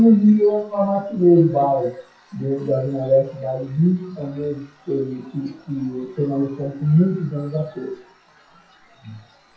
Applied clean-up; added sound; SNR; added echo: classical method WPE with log-MMSE.